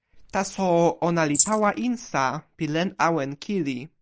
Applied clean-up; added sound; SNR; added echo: neural mask model Resemble Enhance denoiser.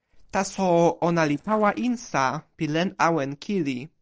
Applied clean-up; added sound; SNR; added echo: neural separator model SepFormer DNS4.